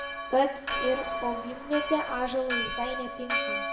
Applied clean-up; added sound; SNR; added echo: none; Church bell; 3 dB; reverberation time 0.8 s.